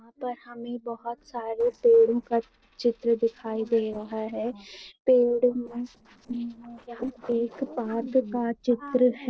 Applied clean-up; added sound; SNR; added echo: neural separator model SepFormer DNS4.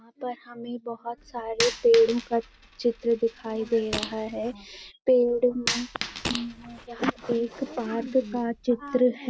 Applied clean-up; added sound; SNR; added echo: none; Coin (dropping) + Fart; 11 dB; none.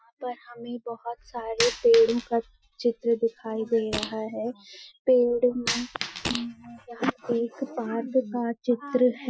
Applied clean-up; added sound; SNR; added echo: classical method Wiener filter.